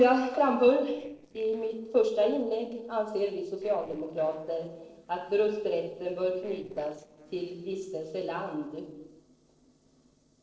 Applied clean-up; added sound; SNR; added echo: neural separator model SepFormer DNS4.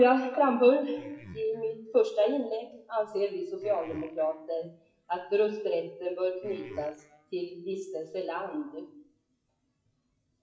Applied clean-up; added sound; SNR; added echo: classical method WPE with log-MMSE.